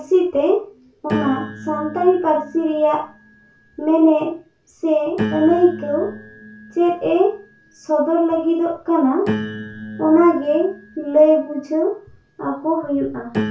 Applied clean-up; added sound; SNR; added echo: none; Piano; 13 dB; reverberation time 0.3 s.